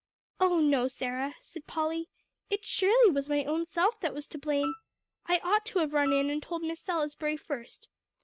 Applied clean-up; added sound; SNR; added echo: neural mask model RNNoise.